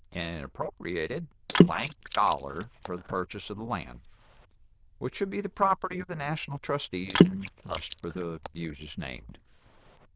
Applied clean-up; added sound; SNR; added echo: neural diffusion model UNIVERSE++.